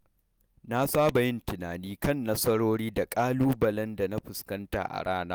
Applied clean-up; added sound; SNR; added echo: none; none; none; none.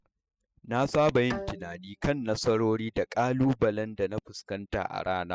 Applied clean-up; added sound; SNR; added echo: classical method spectral subtraction.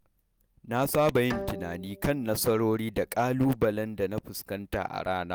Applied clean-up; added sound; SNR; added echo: none; Bowed string instrument; 16 dB; none.